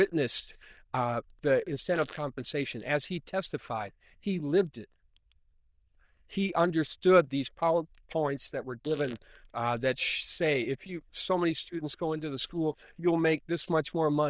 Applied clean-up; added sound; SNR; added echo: neural diffusion model UNIVERSE++.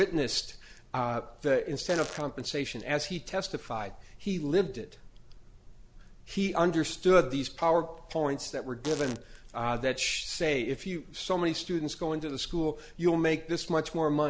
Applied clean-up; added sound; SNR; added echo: none; Fart; 14 dB; none.